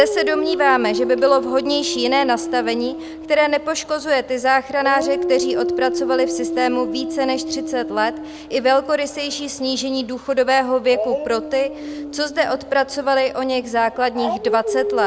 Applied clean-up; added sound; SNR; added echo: none; Dog; 6 dB; none.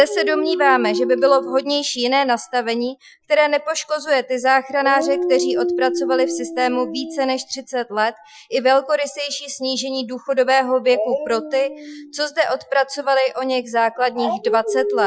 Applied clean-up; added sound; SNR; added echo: classical method Wiener filter.